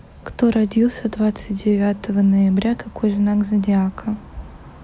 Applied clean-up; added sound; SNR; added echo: none; none; none; none.